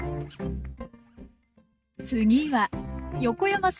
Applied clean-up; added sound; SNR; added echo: neural mask model RNNoise.